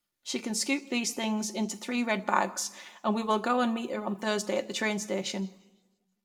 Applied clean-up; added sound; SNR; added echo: none; none; none; reverberation time 0.6 s.